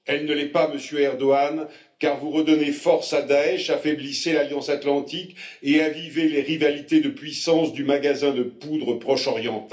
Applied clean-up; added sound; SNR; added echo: none; none; none; reverberation time 0.3 s.